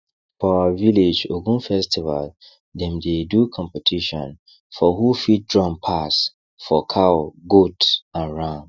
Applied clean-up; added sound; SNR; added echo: neural mask model DeepFilterNet 3.